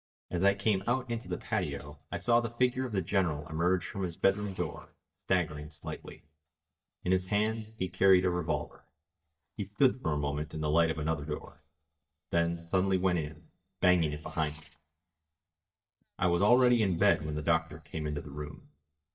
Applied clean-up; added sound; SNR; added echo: neural mask model DeepFilterNet 3.